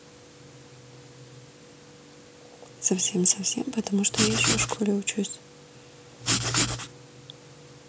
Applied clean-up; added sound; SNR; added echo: none; Writing; -3 dB; none.